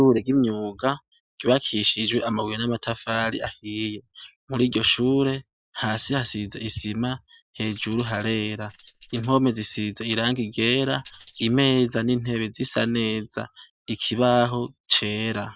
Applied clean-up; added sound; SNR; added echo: neural mask model Resemble Enhance denoiser.